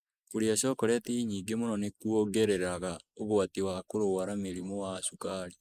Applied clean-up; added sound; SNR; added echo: neural mask model Resemble Enhance denoiser.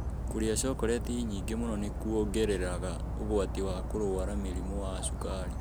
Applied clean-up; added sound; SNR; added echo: none; Dog; 1 dB; none.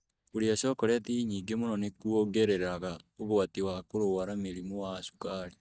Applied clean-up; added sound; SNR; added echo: neural mask model DeepFilterNet 3.